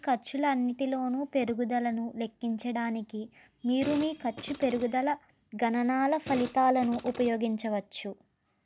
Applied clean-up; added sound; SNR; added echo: none; Fart; 14 dB; none.